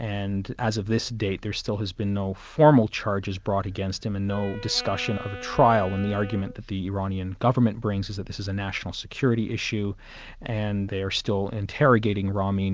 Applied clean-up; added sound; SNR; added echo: none; Wind instrument, woodwind instrument; 15 dB; none.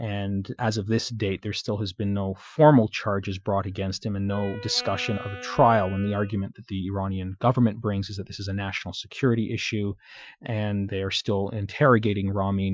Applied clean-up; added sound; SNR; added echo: classical method Wiener filter.